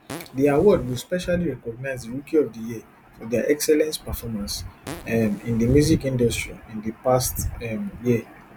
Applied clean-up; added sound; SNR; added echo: none; Fart; 17 dB; none.